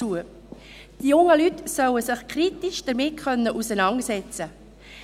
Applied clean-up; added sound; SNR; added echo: none; none; none; none.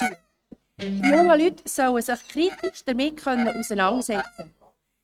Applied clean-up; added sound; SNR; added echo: neural mask model RNNoise.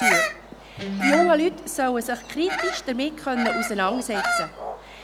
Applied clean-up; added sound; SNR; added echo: none; Guitar + Bird vocalization, bird call, bird song; 2 dB; none.